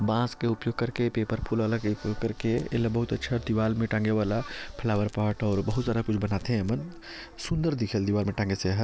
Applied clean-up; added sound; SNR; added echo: none; none; none; none.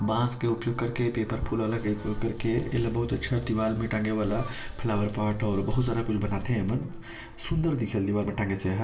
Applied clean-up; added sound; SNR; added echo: none; none; none; reverberation time 1.4 s.